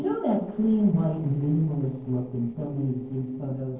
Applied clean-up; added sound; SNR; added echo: neural separator model SepFormer DNS4.